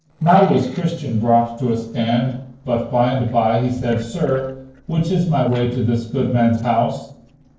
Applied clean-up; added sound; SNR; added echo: neural separator model SepFormer DNS4.